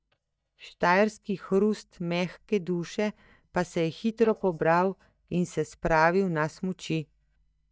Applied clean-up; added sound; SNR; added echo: neural mask model DeepFilterNet 3.